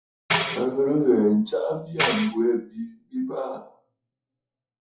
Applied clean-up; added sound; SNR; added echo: classical method WPE with log-MMSE.